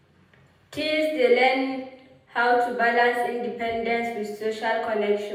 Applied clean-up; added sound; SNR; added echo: none; none; none; reverberation time 0.9 s.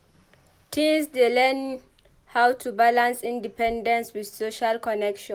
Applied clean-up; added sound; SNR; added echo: none; none; none; none.